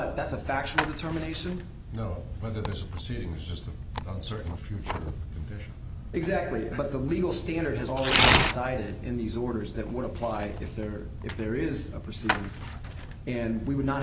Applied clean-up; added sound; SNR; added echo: none; Tearing; 0 dB; none.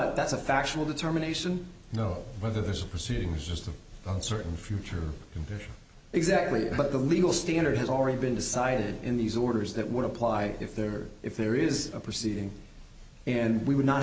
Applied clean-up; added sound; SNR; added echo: none; none; none; none.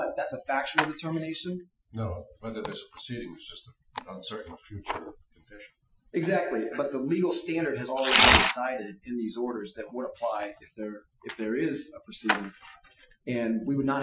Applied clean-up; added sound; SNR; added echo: classical method Wiener filter.